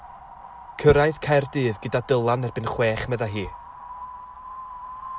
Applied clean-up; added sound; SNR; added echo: none; Wind; 16 dB; none.